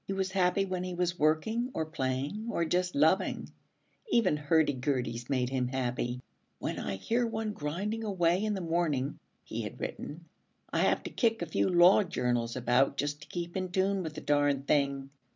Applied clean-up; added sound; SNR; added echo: none; none; none; none.